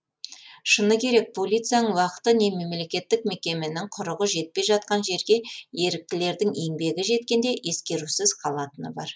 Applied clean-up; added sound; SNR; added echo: none; none; none; none.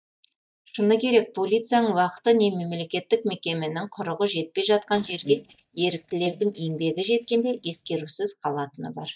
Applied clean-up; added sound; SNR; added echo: neural mask model DeepFilterNet 3.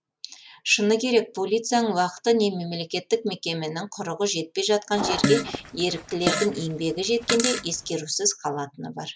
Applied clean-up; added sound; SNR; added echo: none; Fart; 3 dB; none.